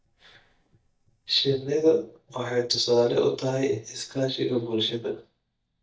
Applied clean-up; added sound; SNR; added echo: neural mask model DeepFilterNet 3.